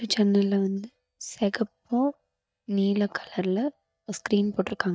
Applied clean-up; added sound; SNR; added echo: neural mask model DeepFilterNet 3.